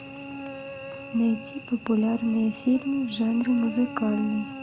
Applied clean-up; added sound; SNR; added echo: none; Cricket / Buzz; 12 dB; none.